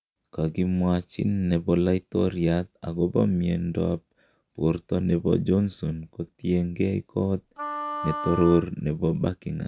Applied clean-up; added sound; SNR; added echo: none; Wind instrument, woodwind instrument; 9 dB; none.